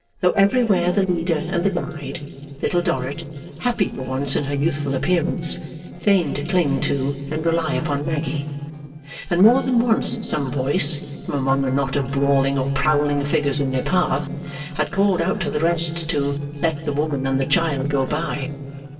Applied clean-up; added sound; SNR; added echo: neural separator model SepFormer DNS4.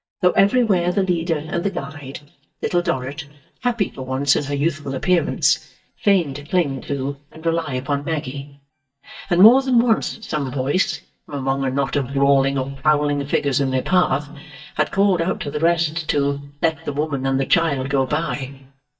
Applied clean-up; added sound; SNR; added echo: neural mask model DeepFilterNet 3.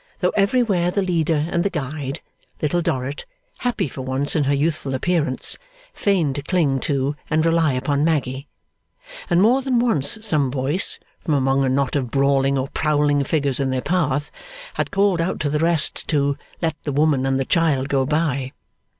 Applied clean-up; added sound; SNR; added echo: none; none; none; none.